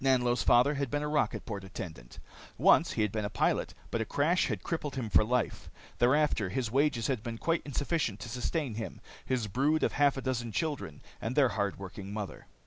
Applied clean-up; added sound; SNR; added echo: none; none; none; none.